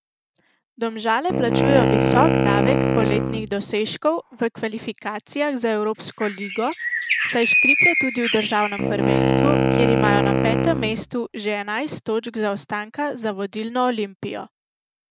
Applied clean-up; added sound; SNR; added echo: none; Bird + Wind instrument, woodwind instrument; -3 dB; none.